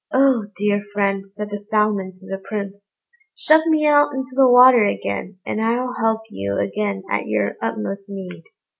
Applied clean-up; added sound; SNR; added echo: none; none; none; none.